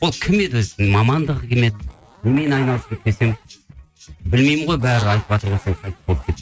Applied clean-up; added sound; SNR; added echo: neural mask model RNNoise.